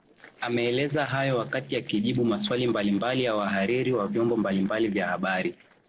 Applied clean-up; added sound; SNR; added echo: neural separator model SepFormer DNS4.